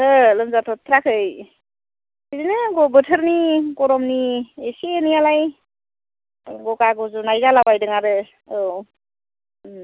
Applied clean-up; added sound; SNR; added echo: none; none; none; none.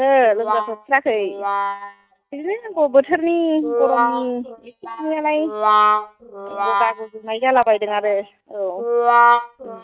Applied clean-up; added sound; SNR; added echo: neural mask model DeepFilterNet 3.